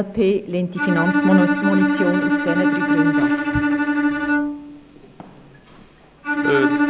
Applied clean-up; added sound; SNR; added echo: none; Bowed string instrument; -3 dB; none.